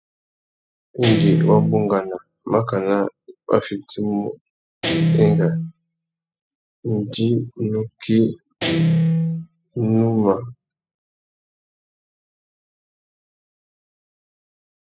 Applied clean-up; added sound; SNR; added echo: classical method spectral subtraction.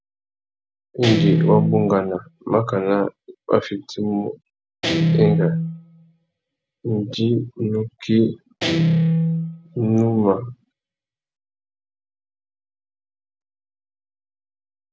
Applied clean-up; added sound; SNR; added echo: none; Guitar; -1 dB; none.